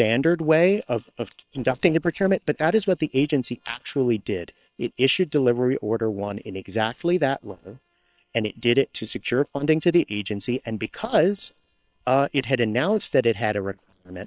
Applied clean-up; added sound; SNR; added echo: neural separator model SepFormer WHAM!.